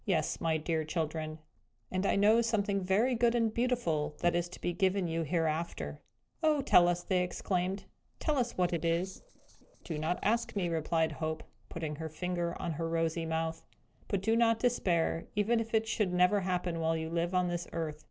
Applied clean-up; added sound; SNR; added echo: neural separator model SepFormer DNS4.